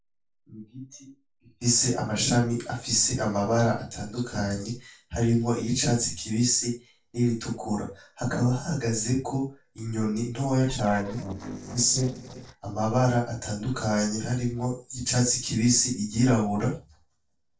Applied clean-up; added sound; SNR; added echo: neural separator model SepFormer DNS4.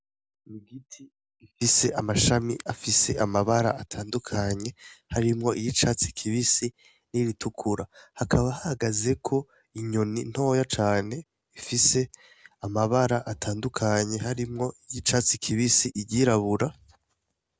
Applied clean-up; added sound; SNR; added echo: none; none; none; none.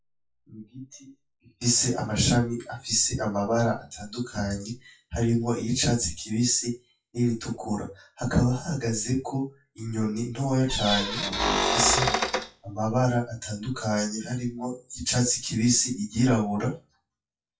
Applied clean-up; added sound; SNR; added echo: classical method WPE with log-MMSE.